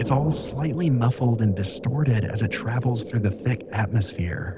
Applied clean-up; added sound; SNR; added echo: none; none; none; none.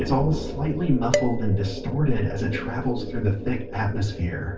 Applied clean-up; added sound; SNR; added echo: none; Dishes, pots, and pans; 10 dB; reverberation time 0.3 s.